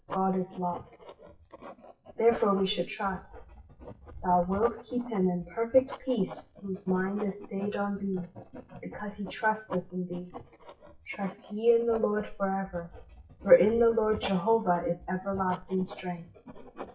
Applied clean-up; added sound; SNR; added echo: classical method WPE with log-MMSE.